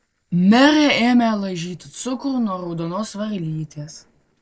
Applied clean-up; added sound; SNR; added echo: neural separator model SepFormer DNS4.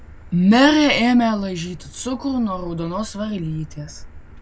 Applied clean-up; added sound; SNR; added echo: none; Motor vehicle (road); 18 dB; none.